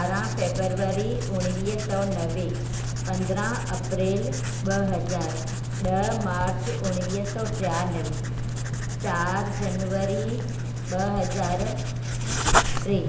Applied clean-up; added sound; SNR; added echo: none; Writing; -1 dB; reverberation time 0.8 s.